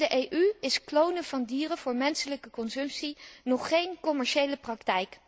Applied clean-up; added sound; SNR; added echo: none; none; none; none.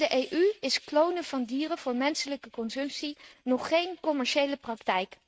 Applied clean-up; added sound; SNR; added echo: neural mask model RNNoise.